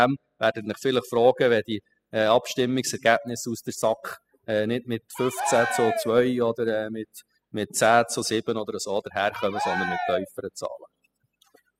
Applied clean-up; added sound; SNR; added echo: classical method spectral subtraction.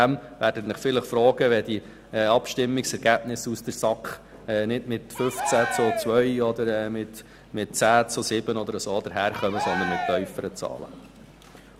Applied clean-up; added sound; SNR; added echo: none; Cheering; 7 dB; none.